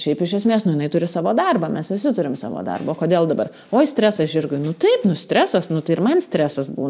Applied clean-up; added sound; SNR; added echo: none; none; none; none.